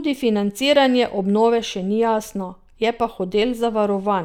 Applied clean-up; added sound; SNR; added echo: none; none; none; none.